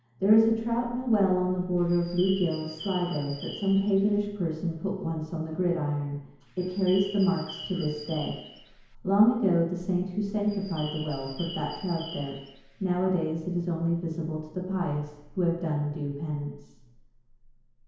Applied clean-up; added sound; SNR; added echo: none; Bird; 15 dB; reverberation time 1.0 s.